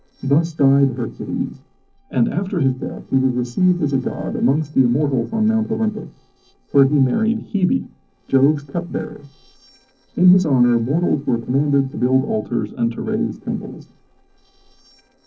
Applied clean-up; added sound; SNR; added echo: neural separator model SepFormer DNS4.